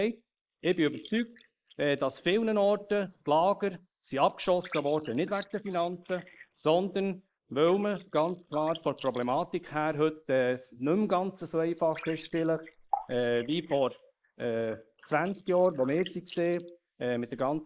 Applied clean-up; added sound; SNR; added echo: neural mask model Resemble Enhance denoiser.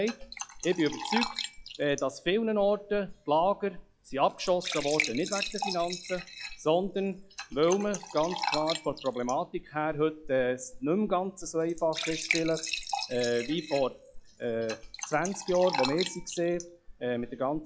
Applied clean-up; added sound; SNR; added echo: classical method log-MMSE.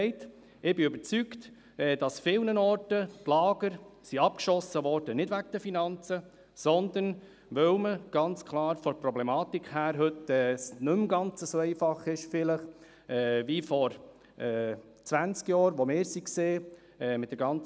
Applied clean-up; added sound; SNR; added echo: none; none; none; none.